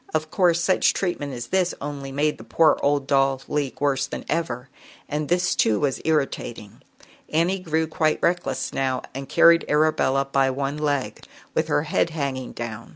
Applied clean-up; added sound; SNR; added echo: none; none; none; none.